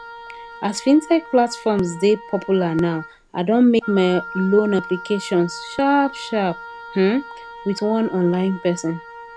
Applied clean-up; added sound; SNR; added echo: none; Wind instrument, woodwind instrument; 16 dB; none.